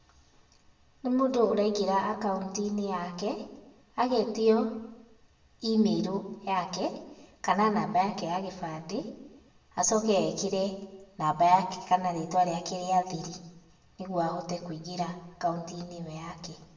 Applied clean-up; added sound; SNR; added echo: none; none; none; reverberation time 0.8 s.